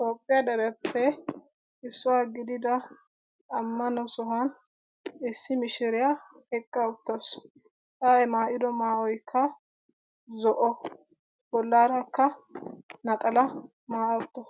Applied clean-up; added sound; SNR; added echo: none; none; none; none.